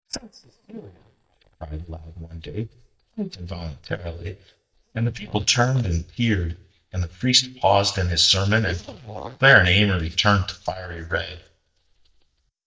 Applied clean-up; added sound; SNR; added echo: neural mask model DeepFilterNet 3.